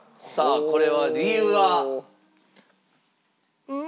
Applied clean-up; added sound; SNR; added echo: none; none; none; none.